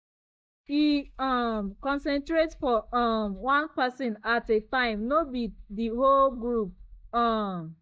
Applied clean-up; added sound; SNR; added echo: neural mask model DeepFilterNet 3.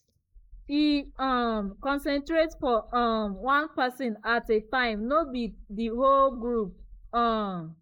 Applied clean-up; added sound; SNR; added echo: neural mask model Resemble Enhance denoiser.